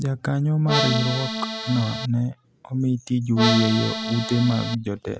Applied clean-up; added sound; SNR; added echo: none; Accordion; 3 dB; none.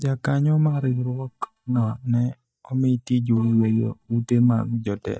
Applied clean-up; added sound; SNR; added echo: neural mask model DeepFilterNet 3.